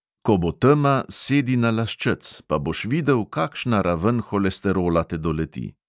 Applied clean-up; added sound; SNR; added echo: none; none; none; none.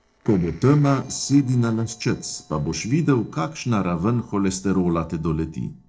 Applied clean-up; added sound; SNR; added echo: neural separator model SepFormer DNS4.